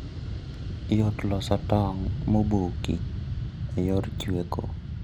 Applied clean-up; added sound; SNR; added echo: none; Fixed-wing aircraft, airplane; 4 dB; none.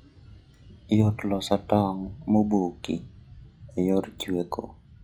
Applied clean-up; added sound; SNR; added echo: classical method log-MMSE.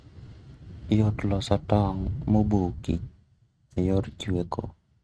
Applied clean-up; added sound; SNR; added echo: neural mask model RNNoise.